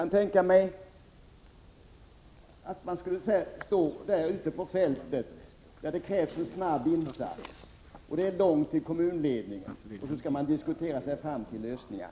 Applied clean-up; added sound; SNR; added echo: none; none; none; none.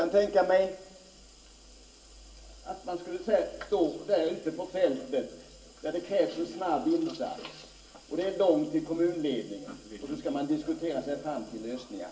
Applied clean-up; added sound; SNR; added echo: none; none; none; reverberation time 0.2 s.